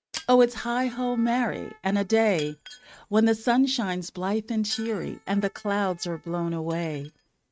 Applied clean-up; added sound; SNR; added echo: neural mask model RNNoise.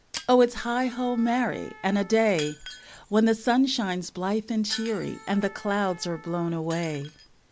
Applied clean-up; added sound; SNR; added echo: none; Wind instrument, woodwind instrument + Shatter; 18 dB; none.